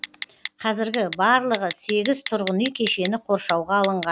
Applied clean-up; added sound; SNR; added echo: none; Telephone; 11 dB; none.